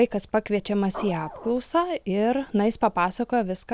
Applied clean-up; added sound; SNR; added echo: none; Printer / Engine; 14 dB; none.